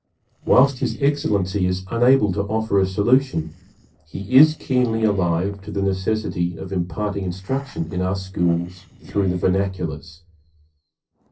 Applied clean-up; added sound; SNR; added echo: neural separator model SepFormer DNS4.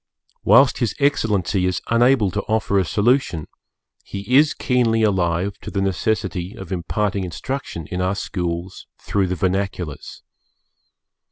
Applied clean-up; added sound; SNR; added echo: none; none; none; none.